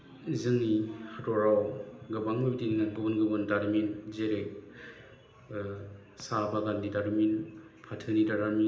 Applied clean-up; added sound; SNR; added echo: none; none; none; reverberation time 0.9 s.